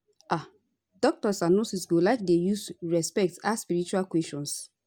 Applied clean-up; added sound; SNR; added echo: none; none; none; none.